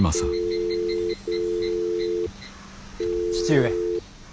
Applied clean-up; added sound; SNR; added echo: none; Telephone; -5 dB; none.